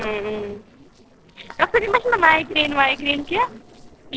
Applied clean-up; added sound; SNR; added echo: neural separator model SepFormer DNS4.